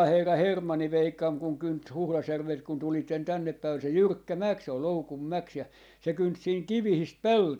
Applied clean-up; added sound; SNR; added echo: none; none; none; none.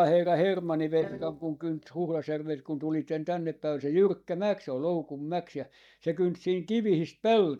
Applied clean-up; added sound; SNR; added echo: neural mask model DeepFilterNet 3.